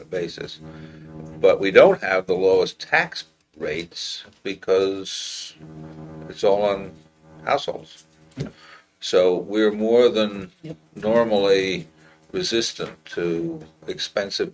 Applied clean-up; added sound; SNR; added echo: neural mask model RNNoise.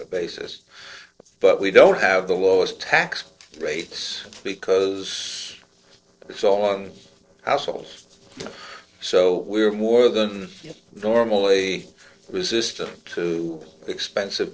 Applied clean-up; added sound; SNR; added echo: neural separator model SepFormer DNS4.